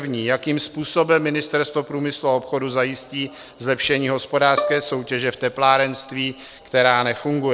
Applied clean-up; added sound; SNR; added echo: none; Bowed string instrument; 12 dB; none.